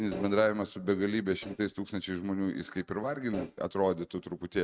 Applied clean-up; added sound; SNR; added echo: neural mask model RNNoise.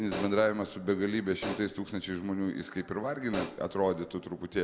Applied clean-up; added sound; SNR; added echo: none; Hi-hat; 10 dB; none.